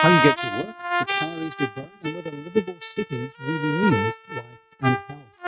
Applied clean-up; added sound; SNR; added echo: neural mask model RNNoise.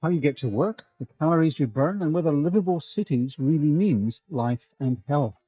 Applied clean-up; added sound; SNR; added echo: neural mask model DeepFilterNet 3.